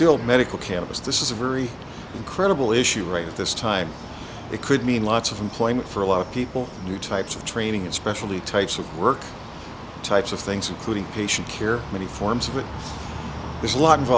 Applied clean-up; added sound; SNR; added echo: none; none; none; none.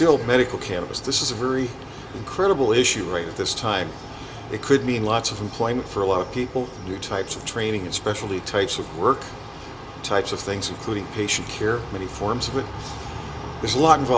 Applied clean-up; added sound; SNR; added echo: none; none; none; reverberation time 0.7 s.